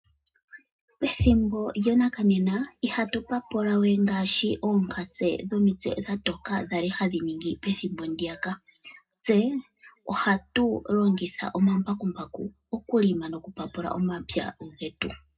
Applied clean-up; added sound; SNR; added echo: none; none; none; reverberation time 0.2 s.